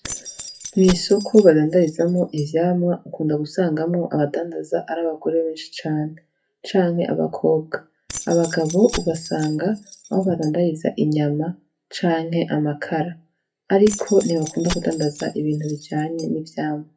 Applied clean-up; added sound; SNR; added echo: classical method WPE with log-MMSE.